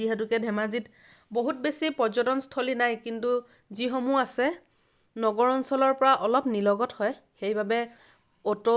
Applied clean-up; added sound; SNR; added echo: none; none; none; none.